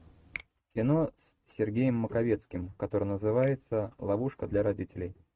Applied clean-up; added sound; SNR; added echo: neural mask model RNNoise.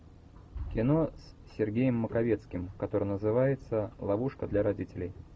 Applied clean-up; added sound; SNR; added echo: none; none; none; none.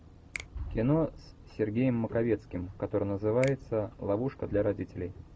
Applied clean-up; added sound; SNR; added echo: none; Finger snapping; 19 dB; none.